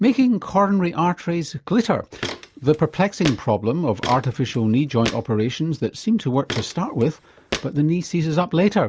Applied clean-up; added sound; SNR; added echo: none; Walk, footsteps; 13 dB; none.